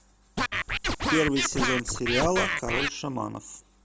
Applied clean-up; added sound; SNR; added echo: none; Scratching (performance technique); -2 dB; none.